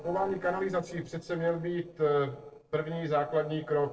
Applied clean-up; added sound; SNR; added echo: neural separator model SepFormer DNS4.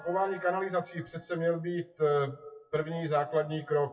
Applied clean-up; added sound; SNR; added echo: classical method WPE with log-MMSE.